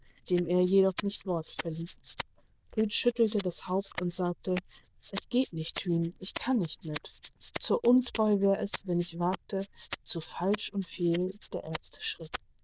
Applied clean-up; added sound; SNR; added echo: neural diffusion model UNIVERSE++.